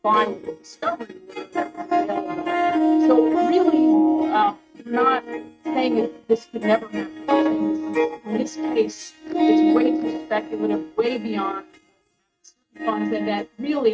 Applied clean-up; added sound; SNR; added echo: neural mask model RNNoise.